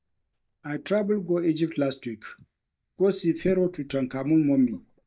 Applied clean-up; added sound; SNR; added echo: neural mask model DeepFilterNet 3.